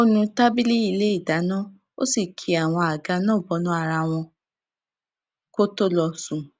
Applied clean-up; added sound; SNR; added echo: none; none; none; none.